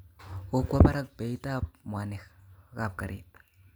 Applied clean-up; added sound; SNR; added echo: none; none; none; none.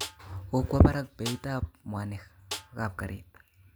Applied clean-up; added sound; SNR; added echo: none; Snare drum; 15 dB; none.